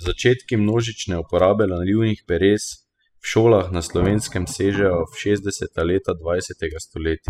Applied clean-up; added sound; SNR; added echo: classical method spectral subtraction.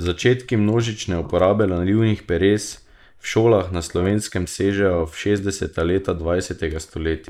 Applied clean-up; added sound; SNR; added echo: neural mask model Resemble Enhance denoiser.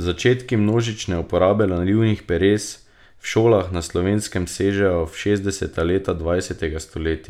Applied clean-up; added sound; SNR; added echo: none; none; none; none.